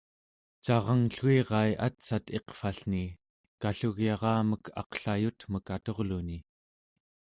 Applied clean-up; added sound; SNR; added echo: none; none; none; none.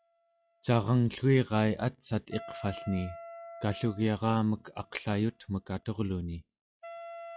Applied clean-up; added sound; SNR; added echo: classical method log-MMSE.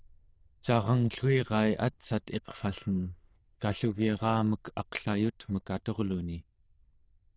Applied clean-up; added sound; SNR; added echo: neural diffusion model UNIVERSE++.